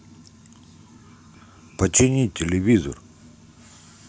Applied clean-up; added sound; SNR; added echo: none; none; none; none.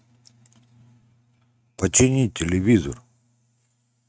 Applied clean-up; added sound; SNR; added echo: neural mask model RNNoise.